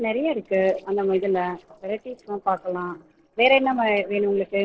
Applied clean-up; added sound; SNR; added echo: neural separator model SepFormer DNS4.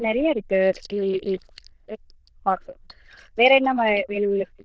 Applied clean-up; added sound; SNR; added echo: neural diffusion model UNIVERSE++.